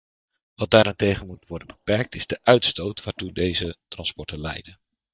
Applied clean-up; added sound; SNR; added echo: neural mask model DeepFilterNet 3.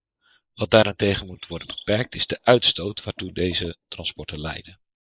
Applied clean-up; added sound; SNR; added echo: neural mask model Resemble Enhance denoiser.